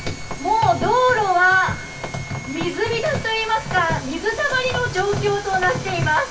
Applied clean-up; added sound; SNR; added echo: none; Sawing; 18 dB; reverberation time 0.3 s.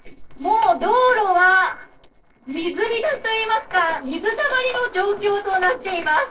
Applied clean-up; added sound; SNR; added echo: neural separator model SepFormer DNS4.